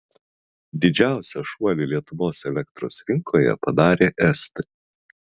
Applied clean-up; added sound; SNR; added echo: none; none; none; none.